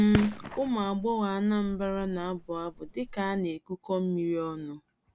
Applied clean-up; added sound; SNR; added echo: none; Fireworks; 9 dB; none.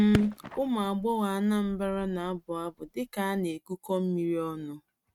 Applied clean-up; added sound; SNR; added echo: neural mask model RNNoise.